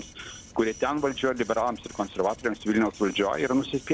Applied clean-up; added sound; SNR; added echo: none; Printer + Fire; 20 dB; none.